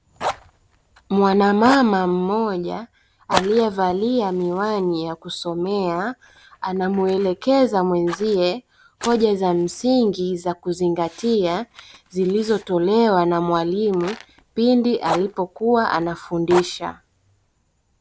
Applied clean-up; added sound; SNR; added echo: none; Fire; 14 dB; none.